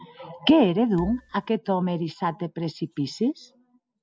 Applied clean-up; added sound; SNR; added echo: none; Marimba, xylophone; 15 dB; none.